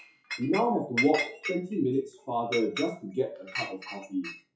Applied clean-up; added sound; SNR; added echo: classical method WPE with log-MMSE.